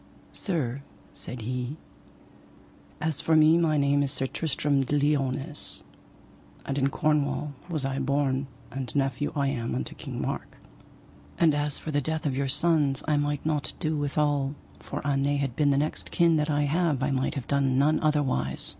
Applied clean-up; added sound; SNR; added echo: none; none; none; none.